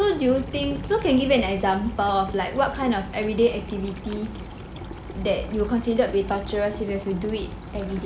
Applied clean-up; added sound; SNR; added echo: none; Sink (filling or washing) / Water tap, faucet; 17 dB; none.